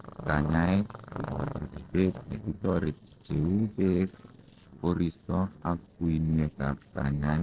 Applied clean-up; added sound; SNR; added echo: neural separator model SepFormer DNS4.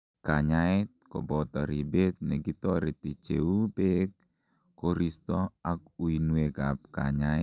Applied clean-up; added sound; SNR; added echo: none; none; none; none.